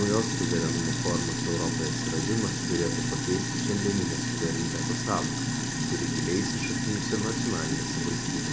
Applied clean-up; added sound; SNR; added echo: none; Sink (filling or washing); -3 dB; none.